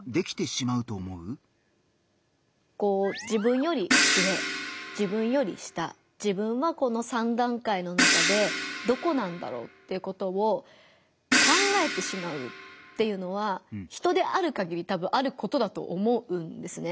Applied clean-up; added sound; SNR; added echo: none; Crash cymbal; -1 dB; none.